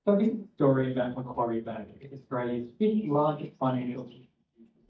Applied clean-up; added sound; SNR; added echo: neural mask model DeepFilterNet 3.